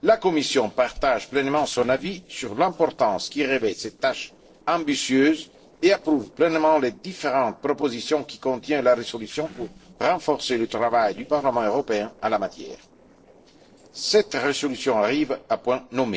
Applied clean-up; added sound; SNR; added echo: neural separator model SepFormer DNS4.